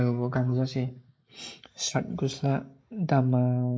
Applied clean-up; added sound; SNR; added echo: neural mask model Resemble Enhance denoiser.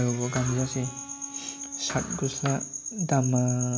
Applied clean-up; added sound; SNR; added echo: none; Harmonica + Thump, thud; 16 dB; none.